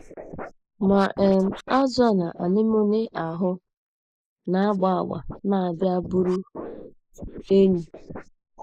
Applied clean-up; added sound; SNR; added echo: neural mask model Resemble Enhance denoiser.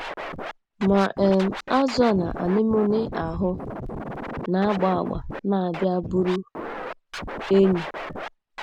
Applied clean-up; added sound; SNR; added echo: none; Scratching (performance technique); 10 dB; none.